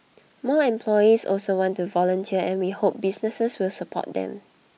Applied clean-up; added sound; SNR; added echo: none; none; none; none.